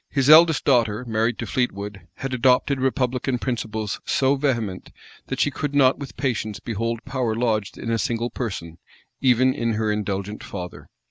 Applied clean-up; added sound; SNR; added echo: none; none; none; none.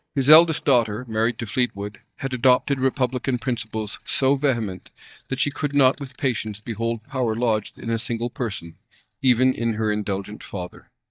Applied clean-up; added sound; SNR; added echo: neural mask model DeepFilterNet 3.